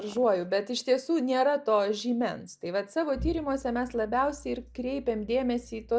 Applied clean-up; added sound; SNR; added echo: none; none; none; none.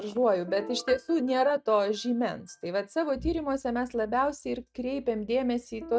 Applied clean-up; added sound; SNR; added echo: neural mask model RNNoise.